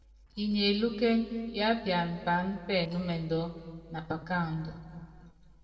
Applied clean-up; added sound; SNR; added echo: neural separator model SepFormer DNS4.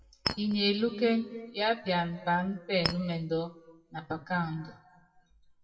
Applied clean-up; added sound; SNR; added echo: classical method WPE with log-MMSE.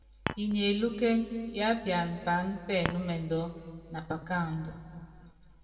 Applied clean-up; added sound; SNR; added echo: none; Chink, clink; 4 dB; reverberation time 1.8 s.